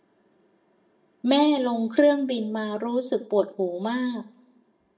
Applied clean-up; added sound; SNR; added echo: none; none; none; reverberation time 0.4 s.